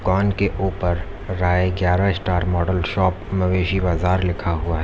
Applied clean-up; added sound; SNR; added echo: none; none; none; none.